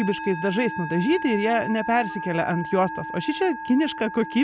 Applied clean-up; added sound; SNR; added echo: none; Musical instrument; 9 dB; none.